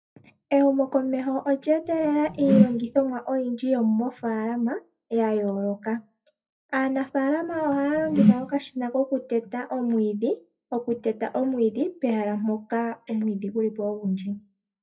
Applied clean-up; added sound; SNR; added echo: classical method WPE with log-MMSE.